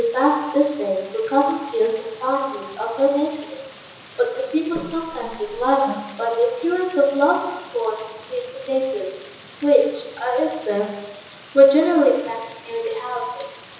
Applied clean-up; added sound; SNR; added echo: none; Rain; 19 dB; reverberation time 1.0 s.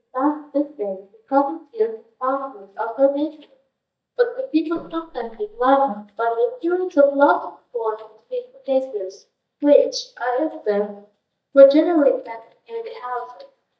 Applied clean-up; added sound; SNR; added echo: neural mask model DeepFilterNet 3.